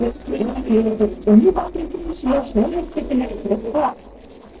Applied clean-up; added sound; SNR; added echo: neural separator model SepFormer DNS4.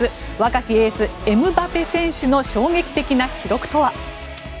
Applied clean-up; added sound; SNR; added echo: none; none; none; none.